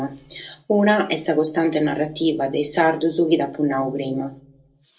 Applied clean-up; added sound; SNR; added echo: none; none; none; reverberation time 0.2 s.